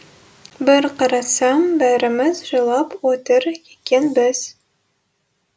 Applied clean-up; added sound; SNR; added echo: none; none; none; none.